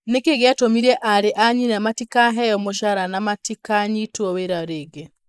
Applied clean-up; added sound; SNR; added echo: neural mask model Resemble Enhance denoiser.